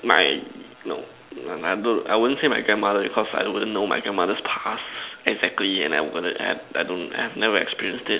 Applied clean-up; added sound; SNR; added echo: none; none; none; none.